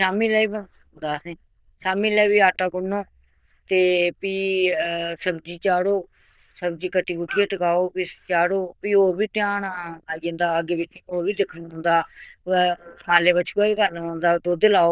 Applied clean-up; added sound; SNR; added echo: neural diffusion model UNIVERSE++.